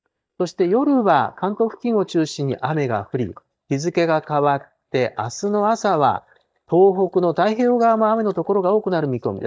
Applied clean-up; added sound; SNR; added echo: neural mask model DeepFilterNet 3.